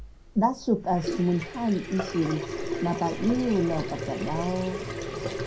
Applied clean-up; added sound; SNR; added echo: none; Sink (filling or washing) / Water tap, faucet; 6 dB; reverberation time 0.2 s.